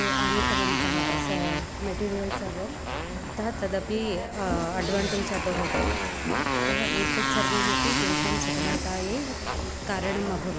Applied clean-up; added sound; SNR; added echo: none; Motorcycle + Frying (food) / Dishes, pots, and pans; -3 dB; none.